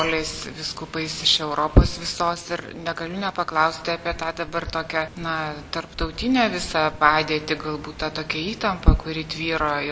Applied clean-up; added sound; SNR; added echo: none; none; none; none.